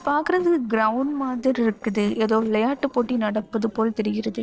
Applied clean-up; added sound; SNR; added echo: neural separator model SepFormer DNS4.